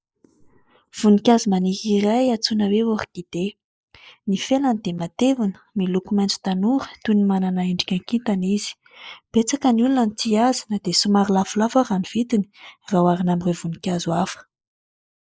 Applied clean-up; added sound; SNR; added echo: neural mask model Resemble Enhance denoiser.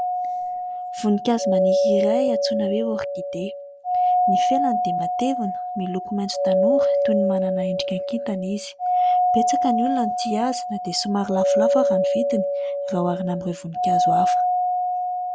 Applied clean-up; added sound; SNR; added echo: none; Doorbell; -4 dB; none.